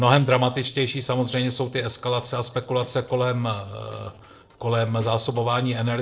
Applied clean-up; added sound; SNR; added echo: neural separator model SepFormer DNS4.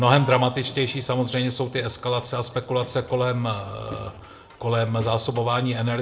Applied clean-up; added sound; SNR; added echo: none; Crowd; 19 dB; reverberation time 1.4 s.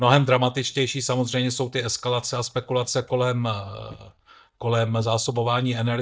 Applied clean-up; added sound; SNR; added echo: neural mask model DeepFilterNet 3.